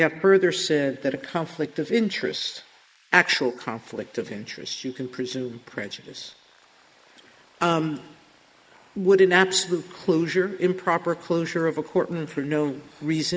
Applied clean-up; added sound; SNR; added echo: neural mask model Resemble Enhance denoiser.